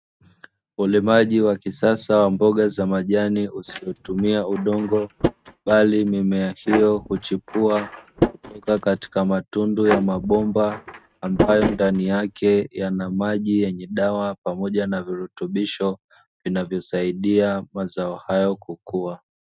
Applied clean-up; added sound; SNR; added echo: neural mask model RNNoise.